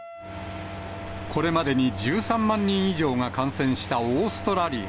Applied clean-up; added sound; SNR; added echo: none; Wind instrument, woodwind instrument; 18 dB; none.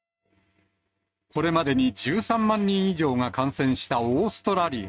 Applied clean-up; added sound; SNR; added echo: neural mask model RNNoise.